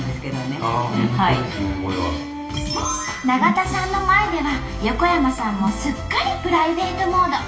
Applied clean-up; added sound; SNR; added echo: none; Whoosh, swoosh, swish; 10 dB; reverberation time 0.8 s.